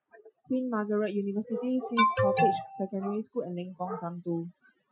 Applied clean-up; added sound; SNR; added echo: classical method Wiener filter.